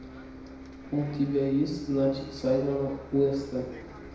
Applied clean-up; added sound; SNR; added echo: none; Bus; 15 dB; reverberation time 0.9 s.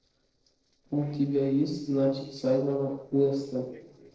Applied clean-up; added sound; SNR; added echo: neural separator model SepFormer DNS4.